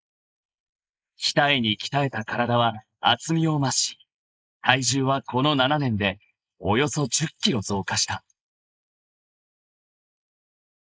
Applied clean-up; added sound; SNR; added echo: neural mask model Resemble Enhance denoiser.